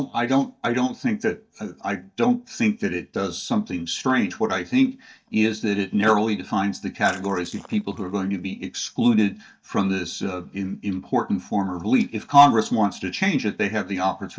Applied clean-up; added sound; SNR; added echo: neural mask model DeepFilterNet 3.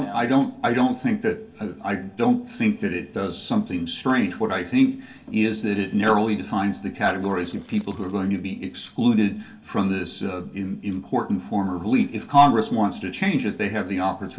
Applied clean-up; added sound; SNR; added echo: neural separator model SepFormer DNS4.